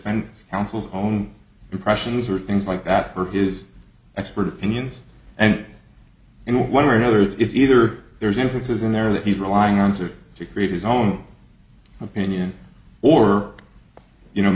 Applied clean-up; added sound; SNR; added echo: none; none; none; none.